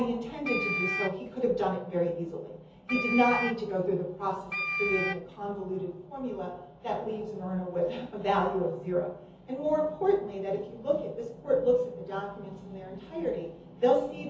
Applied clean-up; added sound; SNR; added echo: none; Wind instrument, woodwind instrument; 3 dB; reverberation time 0.5 s.